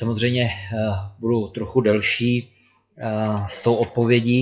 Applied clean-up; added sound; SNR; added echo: classical method WPE with log-MMSE.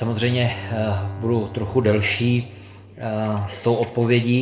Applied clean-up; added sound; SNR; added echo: none; Bowed string instrument; 14 dB; reverberation time 0.4 s.